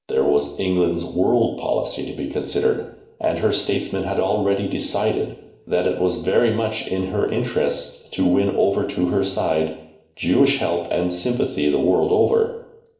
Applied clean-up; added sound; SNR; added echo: none; none; none; reverberation time 0.7 s.